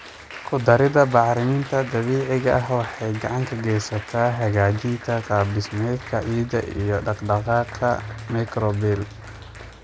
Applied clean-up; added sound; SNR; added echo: none; Applause; 17 dB; none.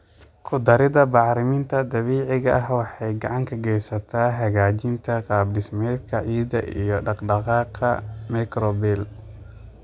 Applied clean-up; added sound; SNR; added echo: none; none; none; none.